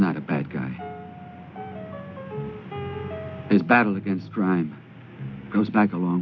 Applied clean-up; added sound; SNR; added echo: none; none; none; none.